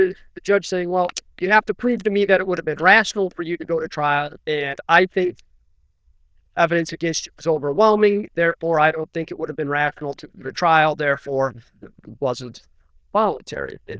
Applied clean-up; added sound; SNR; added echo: neural diffusion model UNIVERSE++.